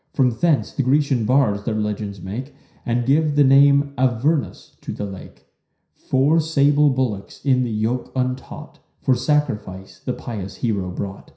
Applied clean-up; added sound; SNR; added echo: none; none; none; reverberation time 0.5 s.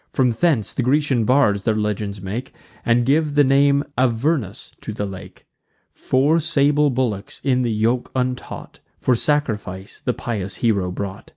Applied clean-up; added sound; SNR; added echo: none; none; none; none.